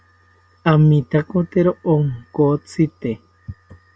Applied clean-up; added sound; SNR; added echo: none; none; none; none.